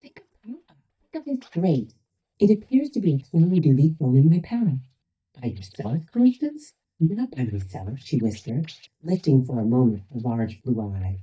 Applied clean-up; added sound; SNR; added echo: neural mask model DeepFilterNet 3.